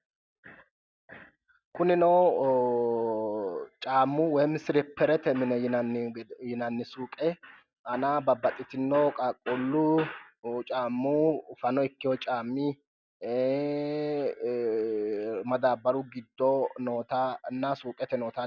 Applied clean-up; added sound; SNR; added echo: none; none; none; none.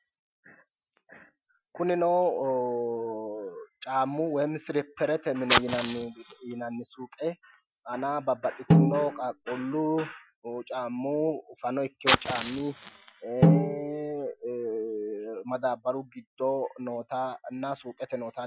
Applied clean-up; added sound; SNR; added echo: classical method Wiener filter.